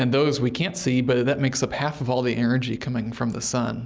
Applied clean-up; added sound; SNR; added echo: none; none; none; none.